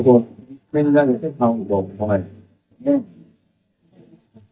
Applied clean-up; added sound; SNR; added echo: neural mask model DeepFilterNet 3.